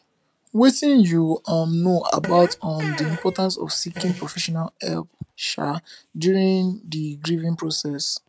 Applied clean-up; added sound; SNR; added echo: none; Fart; 13 dB; none.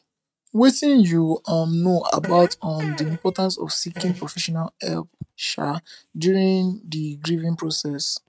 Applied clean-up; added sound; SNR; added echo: neural mask model RNNoise.